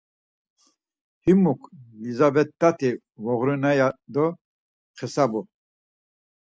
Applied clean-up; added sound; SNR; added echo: none; none; none; none.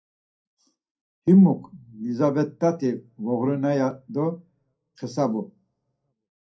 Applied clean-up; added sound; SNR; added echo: none; none; none; reverberation time 0.3 s.